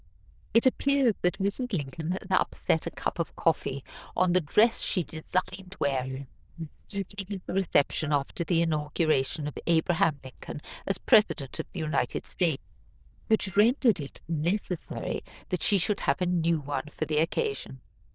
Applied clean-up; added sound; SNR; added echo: neural diffusion model UNIVERSE++.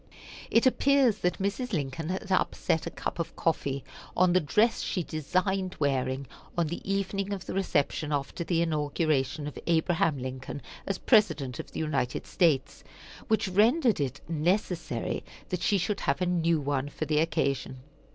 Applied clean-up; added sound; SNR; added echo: none; none; none; none.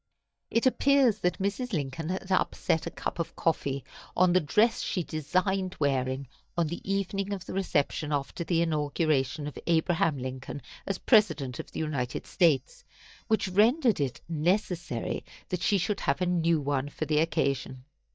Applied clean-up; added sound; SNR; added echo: neural mask model DeepFilterNet 3.